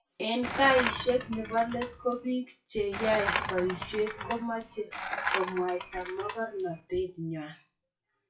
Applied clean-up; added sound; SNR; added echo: classical method WPE with log-MMSE.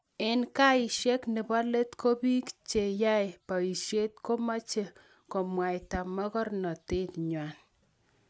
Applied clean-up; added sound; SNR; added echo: none; none; none; none.